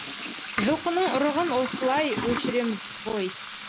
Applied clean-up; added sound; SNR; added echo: none; Toilet flush / Water tap, faucet; 5 dB; none.